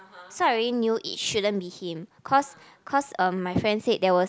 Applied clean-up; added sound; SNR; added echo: none; none; none; none.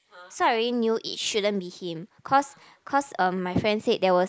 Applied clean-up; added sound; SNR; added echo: neural mask model Resemble Enhance denoiser.